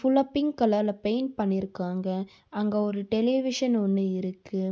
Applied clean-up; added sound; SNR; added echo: none; none; none; none.